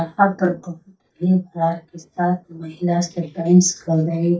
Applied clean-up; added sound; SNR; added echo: neural mask model DeepFilterNet 3.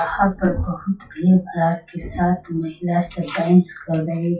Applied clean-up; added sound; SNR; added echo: classical method WPE with log-MMSE.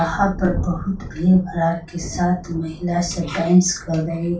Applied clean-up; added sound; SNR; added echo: none; Thunder; 12 dB; reverberation time 0.2 s.